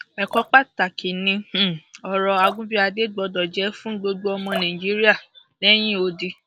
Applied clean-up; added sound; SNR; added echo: none; Drip; 16 dB; none.